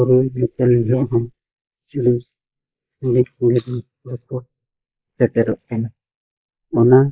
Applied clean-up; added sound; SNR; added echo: neural mask model Resemble Enhance denoiser.